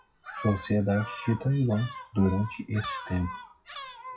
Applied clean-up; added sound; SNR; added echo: classical method WPE with log-MMSE.